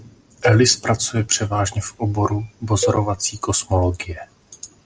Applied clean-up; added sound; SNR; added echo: none; Cowbell; 10 dB; none.